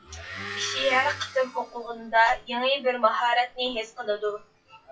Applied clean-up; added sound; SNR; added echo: classical method WPE with log-MMSE.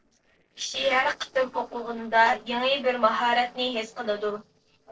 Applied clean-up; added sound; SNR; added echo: neural separator model SepFormer DNS4.